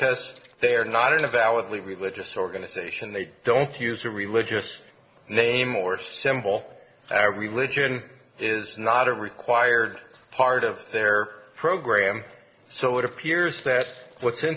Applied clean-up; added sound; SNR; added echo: none; Coin (dropping); 15 dB; none.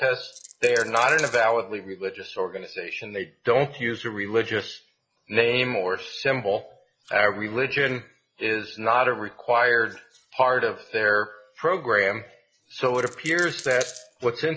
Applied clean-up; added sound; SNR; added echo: classical method log-MMSE.